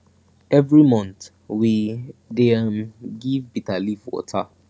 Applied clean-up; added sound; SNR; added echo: none; none; none; none.